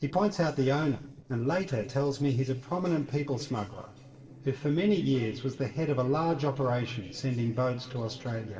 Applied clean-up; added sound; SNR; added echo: neural separator model SepFormer DNS4.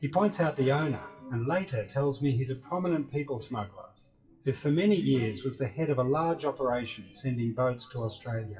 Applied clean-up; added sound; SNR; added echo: classical method WPE with log-MMSE.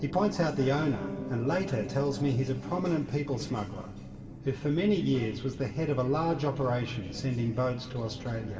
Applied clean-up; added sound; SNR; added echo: none; Piano; 14 dB; reverberation time 2.4 s.